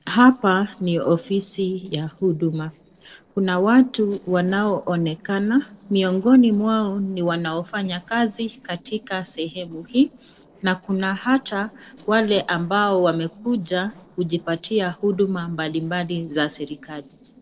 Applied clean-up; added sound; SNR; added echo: neural separator model SepFormer DNS4.